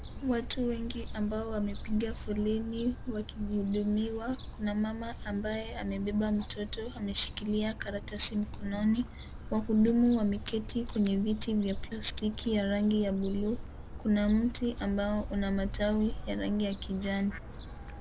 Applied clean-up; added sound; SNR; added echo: none; Gull, seagull / Fowl; 9 dB; none.